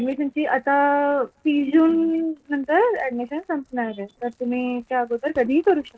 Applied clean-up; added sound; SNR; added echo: neural separator model SepFormer DNS4.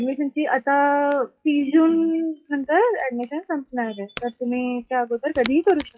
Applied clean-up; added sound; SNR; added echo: classical method WPE with log-MMSE.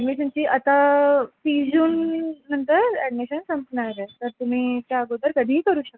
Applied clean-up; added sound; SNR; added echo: none; none; none; none.